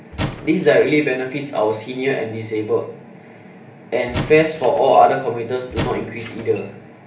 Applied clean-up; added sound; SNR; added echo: none; Squeak / Wood; 11 dB; reverberation time 0.3 s.